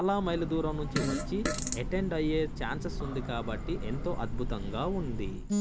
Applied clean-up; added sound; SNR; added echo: none; Fart + Train / Breathing; 2 dB; none.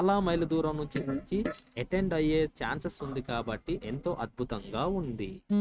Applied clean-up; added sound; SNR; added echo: neural mask model RNNoise.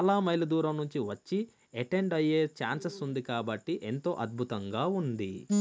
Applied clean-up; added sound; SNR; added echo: none; none; none; none.